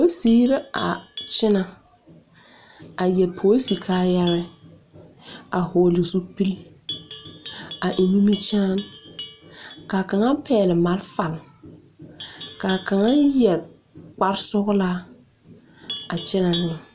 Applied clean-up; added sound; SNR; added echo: none; Livestock, farm animals, working animals; 17 dB; none.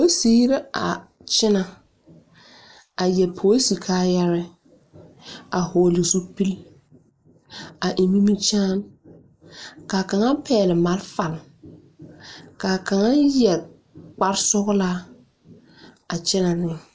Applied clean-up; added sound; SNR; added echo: neural mask model Resemble Enhance denoiser.